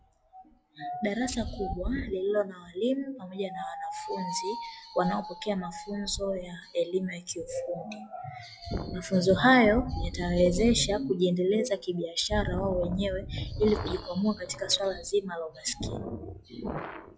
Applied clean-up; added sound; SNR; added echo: classical method log-MMSE.